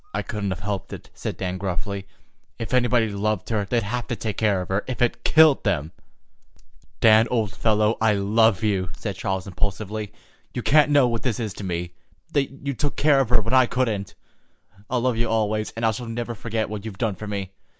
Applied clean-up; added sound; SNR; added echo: none; none; none; none.